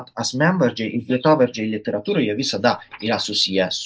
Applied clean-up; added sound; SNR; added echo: neural mask model Resemble Enhance denoiser.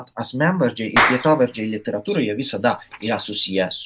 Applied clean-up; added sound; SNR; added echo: none; Clapping; 5 dB; none.